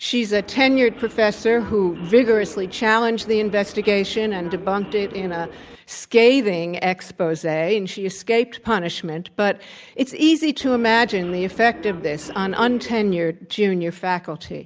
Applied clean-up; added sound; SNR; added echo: none; Subway, metro, underground; 17 dB; none.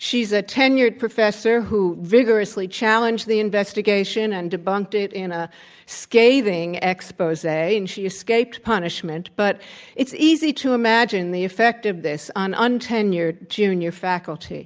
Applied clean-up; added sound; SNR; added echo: none; none; none; none.